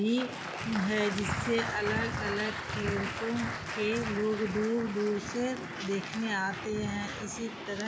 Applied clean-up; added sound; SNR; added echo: none; Applause; 8 dB; none.